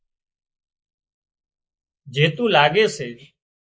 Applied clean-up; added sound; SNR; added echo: neural mask model Resemble Enhance denoiser.